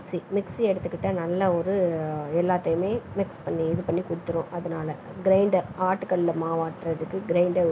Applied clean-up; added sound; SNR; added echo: none; none; none; none.